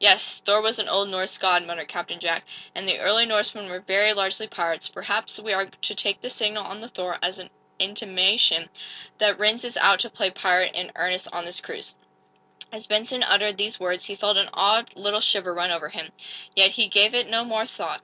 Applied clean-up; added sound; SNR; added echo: none; none; none; none.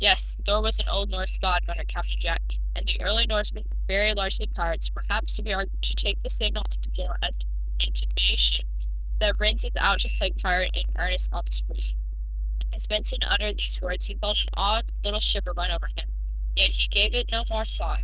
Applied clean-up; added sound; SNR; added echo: neural diffusion model UNIVERSE++.